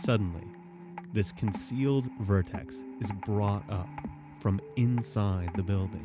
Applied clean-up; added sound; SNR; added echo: none; none; none; none.